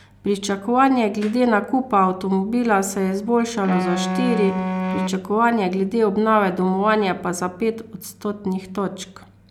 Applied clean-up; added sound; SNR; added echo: none; Wind instrument, woodwind instrument; 5 dB; none.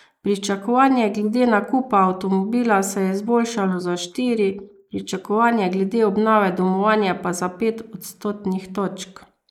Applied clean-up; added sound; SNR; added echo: neural mask model Resemble Enhance denoiser.